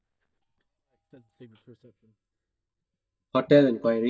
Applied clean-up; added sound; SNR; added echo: neural mask model DeepFilterNet 3.